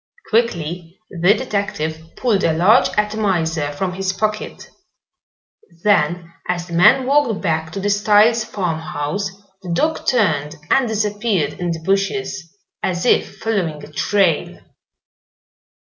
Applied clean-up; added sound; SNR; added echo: none; none; none; none.